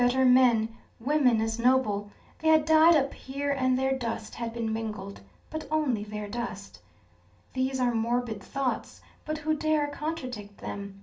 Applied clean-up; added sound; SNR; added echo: none; none; none; reverberation time 0.3 s.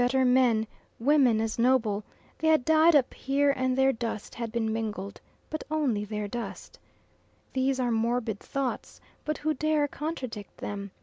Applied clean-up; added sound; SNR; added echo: none; none; none; none.